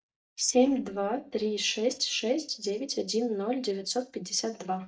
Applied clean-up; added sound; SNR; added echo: neural mask model DeepFilterNet 3.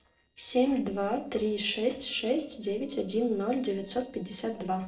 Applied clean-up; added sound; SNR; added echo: neural separator model SepFormer DNS4.